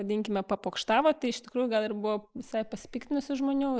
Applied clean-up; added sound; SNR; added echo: neural mask model Resemble Enhance denoiser.